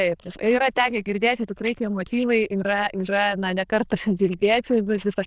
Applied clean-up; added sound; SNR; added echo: neural diffusion model UNIVERSE++.